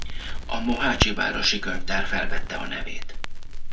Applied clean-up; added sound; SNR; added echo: none; Crackle; -3 dB; reverberation time 0.2 s.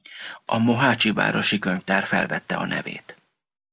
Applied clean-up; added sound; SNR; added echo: none; none; none; none.